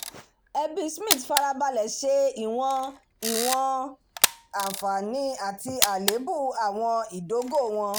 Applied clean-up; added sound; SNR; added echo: none; Camera; 5 dB; none.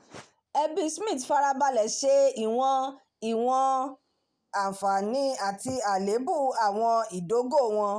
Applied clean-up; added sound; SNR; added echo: none; none; none; none.